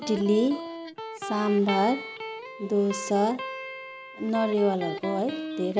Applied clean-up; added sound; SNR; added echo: none; Electric guitar; 9 dB; none.